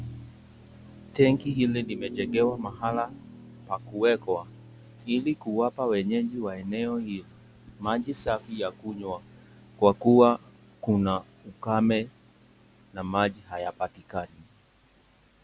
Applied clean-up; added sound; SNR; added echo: none; none; none; none.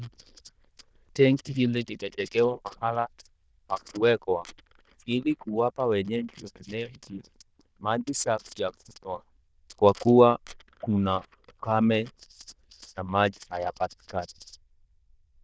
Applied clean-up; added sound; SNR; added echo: neural diffusion model UNIVERSE++.